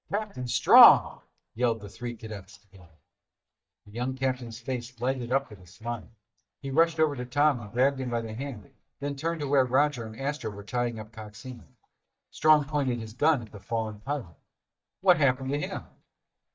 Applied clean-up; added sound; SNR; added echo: neural mask model DeepFilterNet 3.